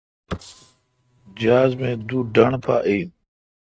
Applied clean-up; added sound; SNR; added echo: neural mask model RNNoise.